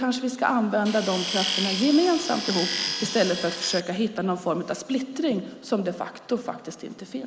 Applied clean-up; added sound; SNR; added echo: none; Tools; 4 dB; none.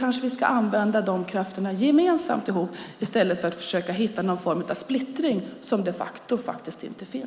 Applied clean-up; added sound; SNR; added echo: none; none; none; none.